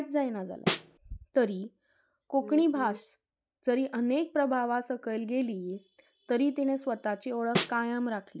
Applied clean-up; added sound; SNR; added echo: none; Snare drum; -1 dB; none.